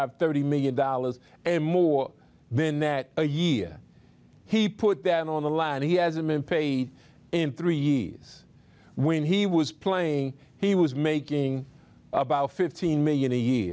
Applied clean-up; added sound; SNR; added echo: none; none; none; none.